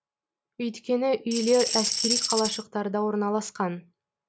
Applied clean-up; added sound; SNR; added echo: none; Tambourine; 0 dB; none.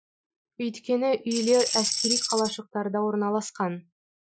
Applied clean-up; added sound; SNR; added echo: classical method Wiener filter.